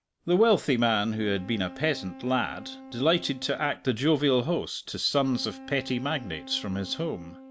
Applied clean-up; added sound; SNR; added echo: none; Wind instrument, woodwind instrument; 18 dB; none.